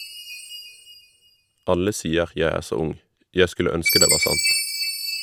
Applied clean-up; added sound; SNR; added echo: none; Chime; 1 dB; none.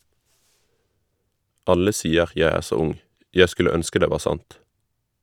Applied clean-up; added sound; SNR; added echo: none; none; none; none.